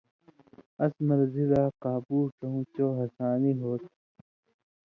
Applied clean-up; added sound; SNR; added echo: none; none; none; none.